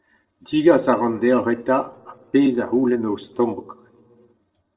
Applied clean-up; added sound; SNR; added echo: neural separator model SepFormer DNS4.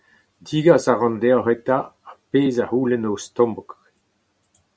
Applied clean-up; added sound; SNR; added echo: none; none; none; none.